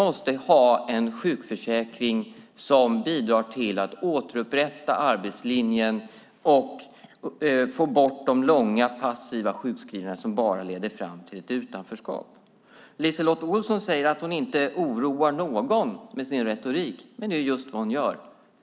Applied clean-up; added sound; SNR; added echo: none; none; none; none.